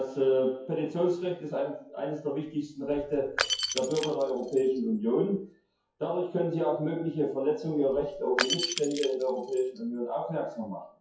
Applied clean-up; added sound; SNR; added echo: classical method WPE with log-MMSE.